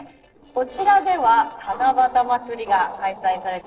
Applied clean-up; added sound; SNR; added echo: neural separator model SepFormer DNS4.